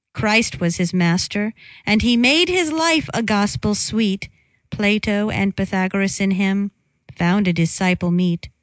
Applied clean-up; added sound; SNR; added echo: none; none; none; none.